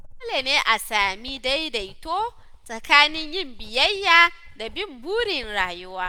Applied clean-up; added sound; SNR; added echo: none; Writing; 17 dB; none.